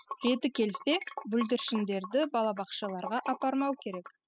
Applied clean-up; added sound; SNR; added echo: classical method spectral subtraction.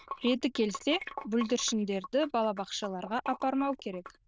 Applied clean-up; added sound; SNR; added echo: neural diffusion model UNIVERSE++.